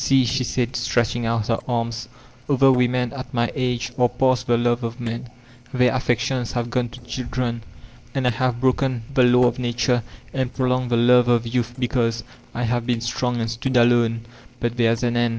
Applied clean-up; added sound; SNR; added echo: neural separator model SepFormer DNS4.